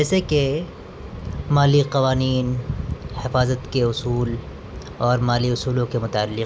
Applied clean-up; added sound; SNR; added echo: none; none; none; none.